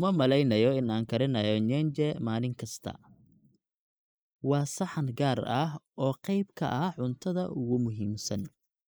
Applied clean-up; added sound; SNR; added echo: neural mask model Resemble Enhance denoiser.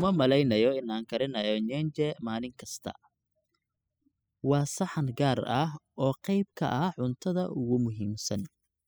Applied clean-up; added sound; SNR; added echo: classical method spectral subtraction.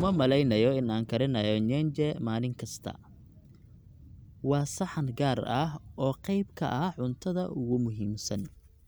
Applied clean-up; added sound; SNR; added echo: none; Explosion; 19 dB; none.